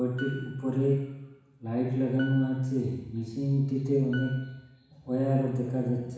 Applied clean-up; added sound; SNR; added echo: none; Piano; 18 dB; reverberation time 1.1 s.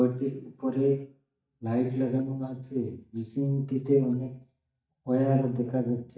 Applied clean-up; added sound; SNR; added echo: neural mask model DeepFilterNet 3.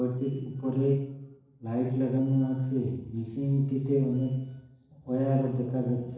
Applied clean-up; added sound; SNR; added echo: neural separator model SepFormer DNS4.